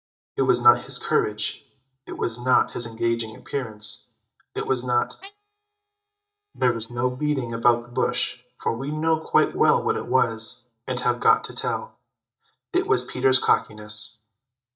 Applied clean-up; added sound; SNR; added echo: neural mask model DeepFilterNet 3.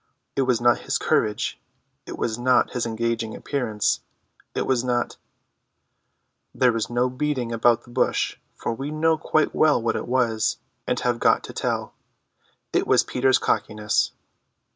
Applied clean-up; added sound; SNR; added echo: none; none; none; none.